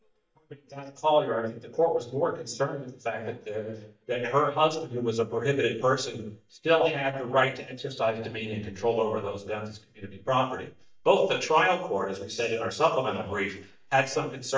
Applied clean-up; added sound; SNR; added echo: neural mask model DeepFilterNet 3.